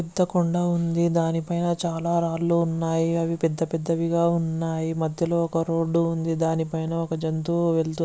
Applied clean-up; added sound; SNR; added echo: none; none; none; none.